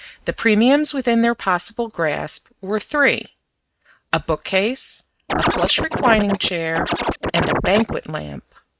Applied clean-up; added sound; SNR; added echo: neural mask model RNNoise.